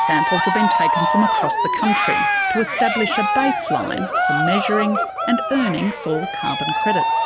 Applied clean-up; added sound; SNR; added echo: none; Cheering; -3 dB; none.